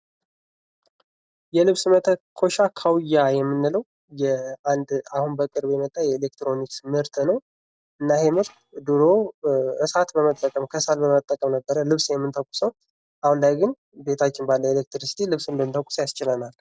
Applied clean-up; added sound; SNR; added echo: neural separator model SepFormer DNS4.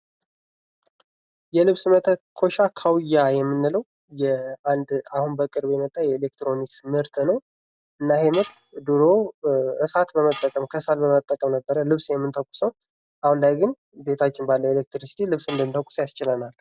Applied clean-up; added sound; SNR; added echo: none; Tools; 16 dB; none.